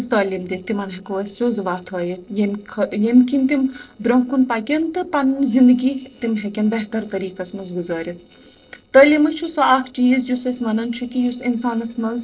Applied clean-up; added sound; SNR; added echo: neural separator model SepFormer DNS4.